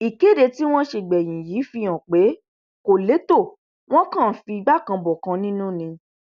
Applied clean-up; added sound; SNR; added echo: none; none; none; none.